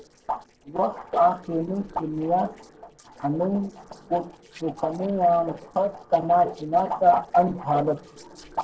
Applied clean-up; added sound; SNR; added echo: neural separator model SepFormer DNS4.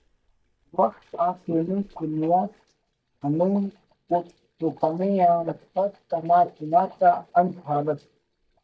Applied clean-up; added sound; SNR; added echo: neural mask model DeepFilterNet 3.